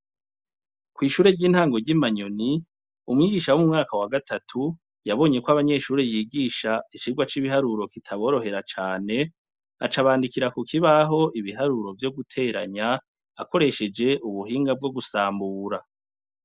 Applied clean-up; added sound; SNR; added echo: none; none; none; none.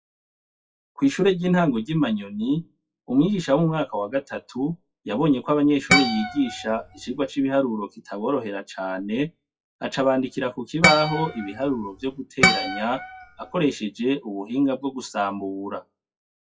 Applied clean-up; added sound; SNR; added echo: classical method WPE with log-MMSE.